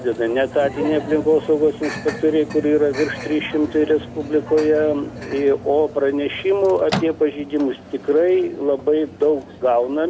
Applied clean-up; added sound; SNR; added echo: none; Microwave oven; 13 dB; none.